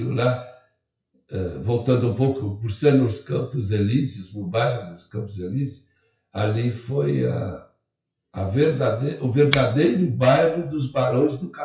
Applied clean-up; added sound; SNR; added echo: classical method WPE with log-MMSE.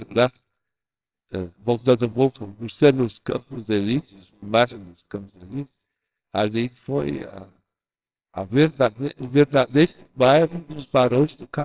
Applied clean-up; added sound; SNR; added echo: neural separator model SepFormer WHAMR!.